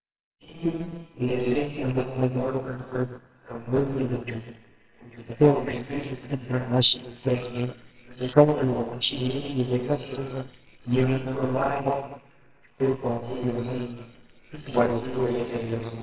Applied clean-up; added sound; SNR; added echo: neural separator model SepFormer WHAMR!.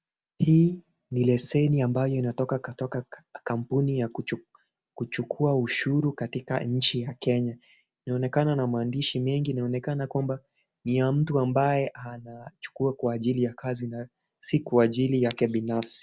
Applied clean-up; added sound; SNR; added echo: none; none; none; none.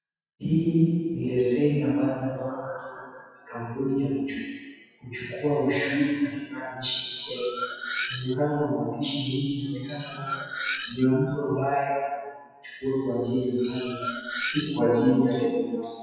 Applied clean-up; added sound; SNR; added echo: classical method WPE with log-MMSE.